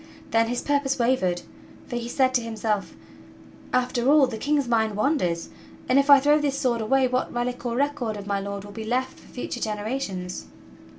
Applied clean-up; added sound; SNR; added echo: none; none; none; none.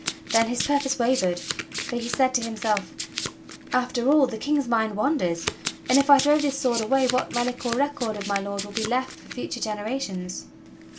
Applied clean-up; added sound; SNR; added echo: none; Domestic sounds, home sounds; 10 dB; none.